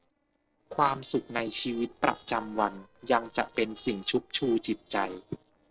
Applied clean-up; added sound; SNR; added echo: neural separator model SepFormer DNS4.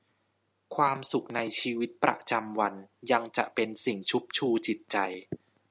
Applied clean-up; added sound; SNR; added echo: none; none; none; none.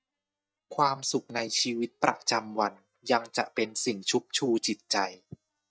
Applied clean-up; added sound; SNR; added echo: neural mask model DeepFilterNet 3.